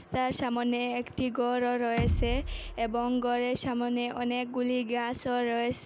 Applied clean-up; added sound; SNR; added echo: none; Bass drum; 3 dB; none.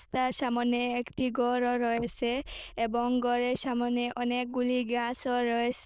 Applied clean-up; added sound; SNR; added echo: neural diffusion model UNIVERSE++.